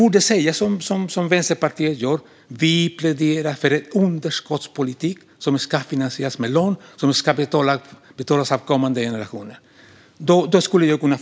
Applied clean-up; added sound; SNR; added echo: none; none; none; none.